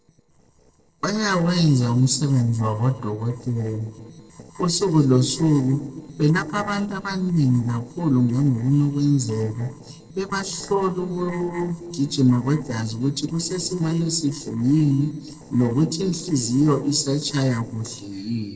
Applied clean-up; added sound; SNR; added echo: neural separator model SepFormer DNS4.